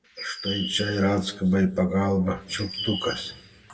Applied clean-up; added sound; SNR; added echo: none; Bird; 10 dB; reverberation time 1.2 s.